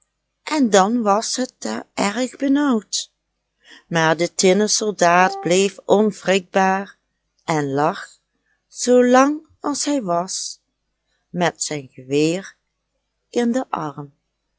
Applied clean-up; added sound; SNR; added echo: classical method log-MMSE.